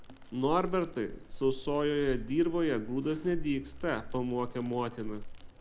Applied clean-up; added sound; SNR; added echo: none; Crackle; 9 dB; none.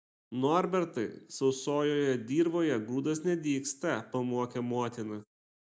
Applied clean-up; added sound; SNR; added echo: none; none; none; none.